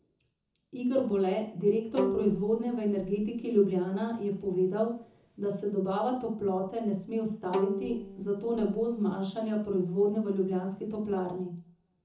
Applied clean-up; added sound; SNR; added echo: none; Bowed string instrument; 10 dB; reverberation time 0.5 s.